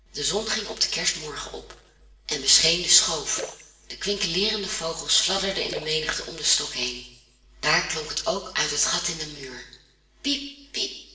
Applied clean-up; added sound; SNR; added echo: none; Splash, splatter; 17 dB; reverberation time 1.0 s.